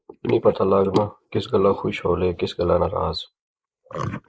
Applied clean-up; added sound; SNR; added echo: neural mask model Resemble Enhance denoiser.